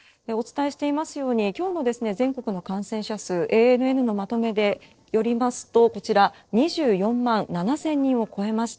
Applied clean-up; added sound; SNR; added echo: neural separator model SepFormer DNS4.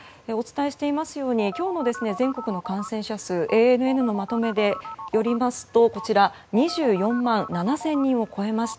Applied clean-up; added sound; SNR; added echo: none; Telephone; 14 dB; none.